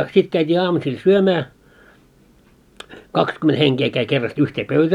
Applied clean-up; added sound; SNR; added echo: none; none; none; none.